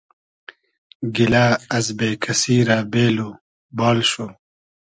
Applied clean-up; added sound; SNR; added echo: none; none; none; none.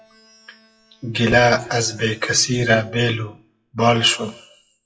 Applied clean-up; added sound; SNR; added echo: classical method WPE with log-MMSE.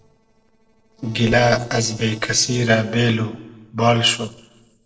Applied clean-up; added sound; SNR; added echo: neural separator model SepFormer DNS4.